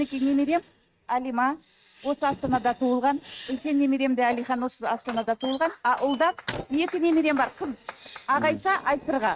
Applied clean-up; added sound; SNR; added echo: neural mask model RNNoise.